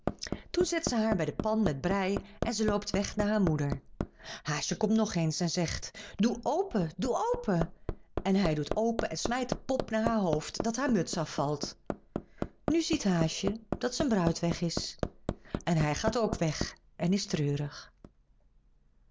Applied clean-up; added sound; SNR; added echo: none; Hammer; 8 dB; none.